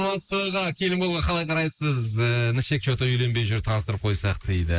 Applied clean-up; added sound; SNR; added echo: neural mask model Resemble Enhance denoiser.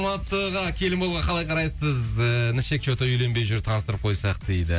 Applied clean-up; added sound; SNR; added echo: none; none; none; none.